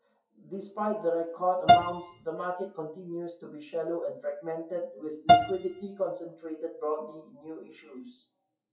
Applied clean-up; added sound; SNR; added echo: classical method WPE with log-MMSE.